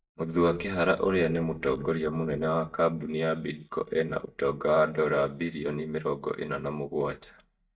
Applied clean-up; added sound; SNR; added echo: neural mask model DeepFilterNet 3.